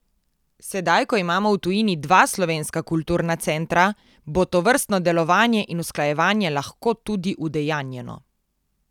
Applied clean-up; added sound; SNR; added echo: none; none; none; none.